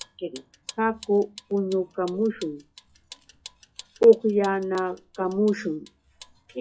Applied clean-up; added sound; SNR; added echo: classical method log-MMSE.